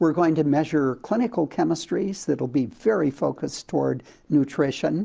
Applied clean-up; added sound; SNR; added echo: none; none; none; none.